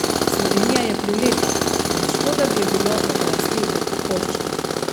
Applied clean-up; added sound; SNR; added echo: none; Tools; -5 dB; none.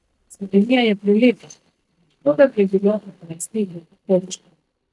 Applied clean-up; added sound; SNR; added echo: neural mask model DeepFilterNet 3.